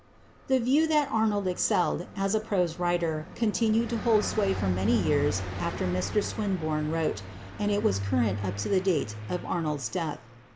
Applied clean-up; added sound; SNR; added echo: none; Car passing by; 9 dB; none.